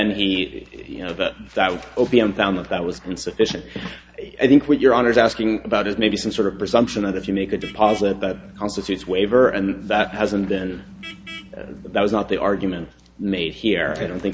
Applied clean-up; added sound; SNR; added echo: none; Vehicle horn, car horn, honking; 19 dB; none.